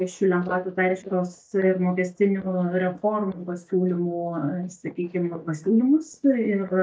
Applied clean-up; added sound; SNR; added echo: neural mask model DeepFilterNet 3.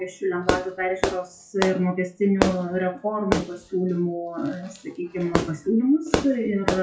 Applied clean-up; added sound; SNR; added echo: classical method WPE with log-MMSE.